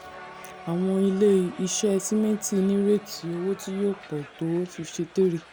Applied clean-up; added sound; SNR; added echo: none; Crowd; 19 dB; none.